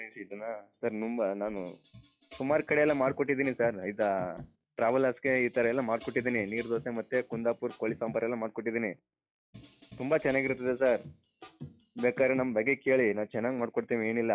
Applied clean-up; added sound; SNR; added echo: classical method log-MMSE.